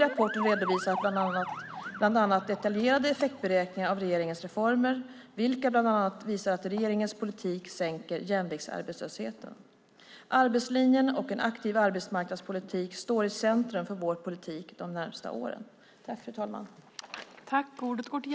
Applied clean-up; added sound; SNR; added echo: none; Motor vehicle (road) / Siren; 15 dB; none.